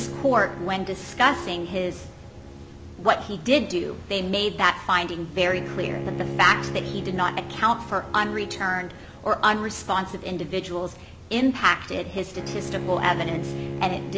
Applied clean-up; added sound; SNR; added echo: none; Bowed string instrument; 10 dB; none.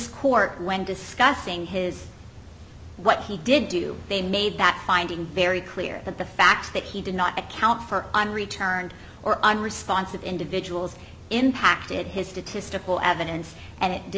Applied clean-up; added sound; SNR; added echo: none; none; none; none.